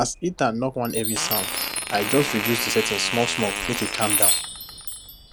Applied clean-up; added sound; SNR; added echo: none; Fart + Chime; 1 dB; none.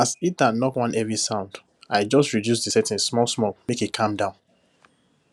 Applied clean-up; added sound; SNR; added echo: none; none; none; none.